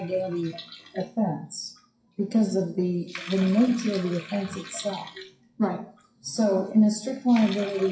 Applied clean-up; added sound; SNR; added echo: classical method WPE with log-MMSE.